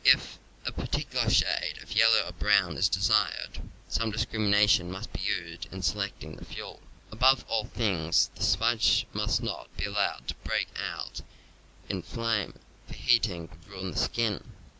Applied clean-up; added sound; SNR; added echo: none; none; none; none.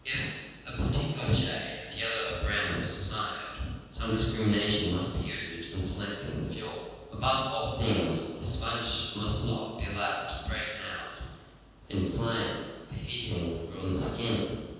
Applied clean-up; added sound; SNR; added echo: none; none; none; reverberation time 1.2 s.